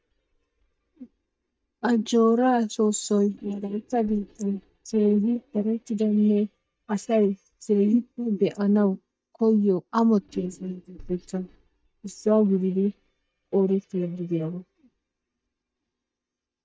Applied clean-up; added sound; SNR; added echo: neural mask model DeepFilterNet 3.